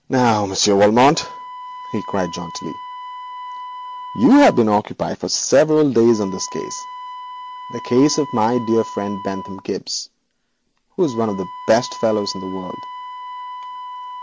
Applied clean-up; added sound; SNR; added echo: none; Wind instrument, woodwind instrument; 14 dB; none.